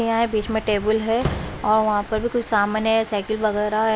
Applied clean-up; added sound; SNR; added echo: none; Slam; 14 dB; none.